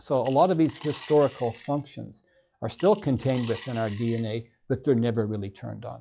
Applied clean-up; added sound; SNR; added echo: classical method log-MMSE.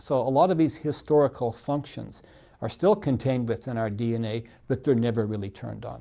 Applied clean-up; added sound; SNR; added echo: none; none; none; none.